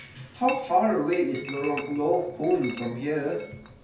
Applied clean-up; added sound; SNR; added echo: none; Chatter / Chink, clink; 16 dB; reverberation time 0.2 s.